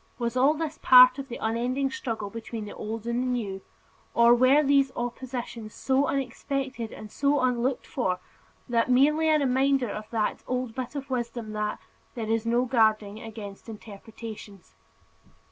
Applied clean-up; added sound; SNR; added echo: none; none; none; none.